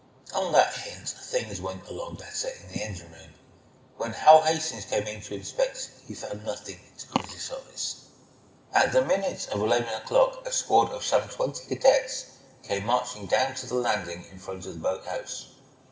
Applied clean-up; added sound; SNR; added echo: none; none; none; reverberation time 1.3 s.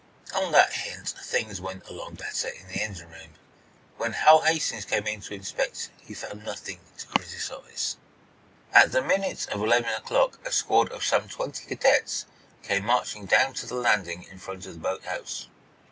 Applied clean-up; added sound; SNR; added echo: none; none; none; none.